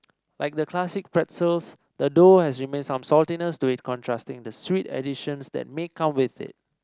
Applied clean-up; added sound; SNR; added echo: none; none; none; none.